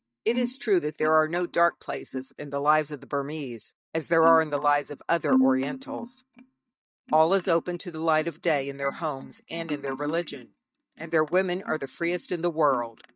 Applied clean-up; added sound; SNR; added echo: neural mask model DeepFilterNet 3.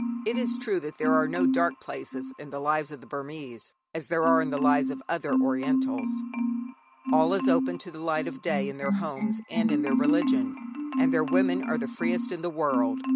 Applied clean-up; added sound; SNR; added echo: none; Marimba, xylophone; -2 dB; none.